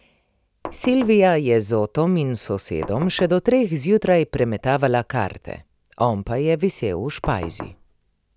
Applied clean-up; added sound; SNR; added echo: none; Knock; 15 dB; none.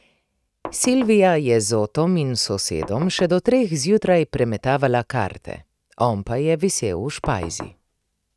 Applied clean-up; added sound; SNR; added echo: neural mask model RNNoise.